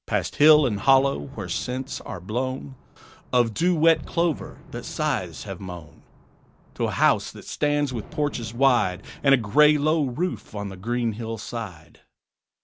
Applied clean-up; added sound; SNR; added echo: none; Fireworks; 19 dB; none.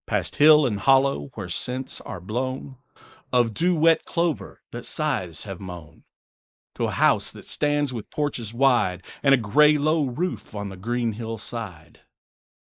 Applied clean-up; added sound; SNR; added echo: neural mask model Resemble Enhance denoiser.